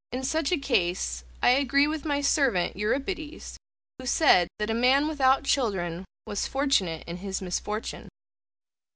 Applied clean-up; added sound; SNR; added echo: none; none; none; none.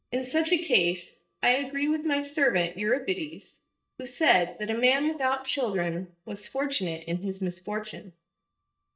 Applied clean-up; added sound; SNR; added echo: neural mask model DeepFilterNet 3.